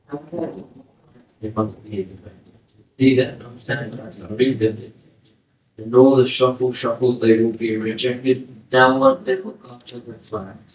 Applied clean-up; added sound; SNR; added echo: neural mask model DeepFilterNet 3.